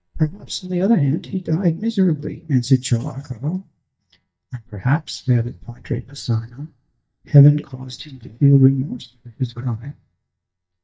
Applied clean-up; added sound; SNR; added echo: neural mask model DeepFilterNet 3.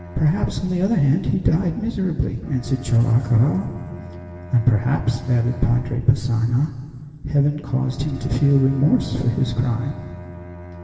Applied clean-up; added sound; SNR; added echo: none; Bowed string instrument; 17 dB; reverberation time 2.3 s.